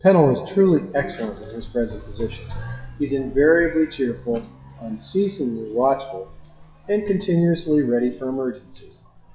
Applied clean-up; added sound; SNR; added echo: classical method WPE with log-MMSE.